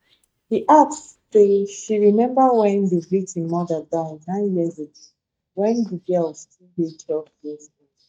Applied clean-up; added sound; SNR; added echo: neural mask model DeepFilterNet 3.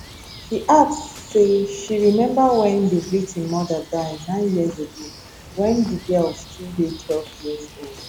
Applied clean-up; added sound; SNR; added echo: none; Bird; 19 dB; none.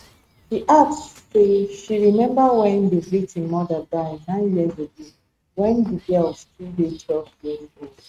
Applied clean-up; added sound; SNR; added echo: neural mask model RNNoise.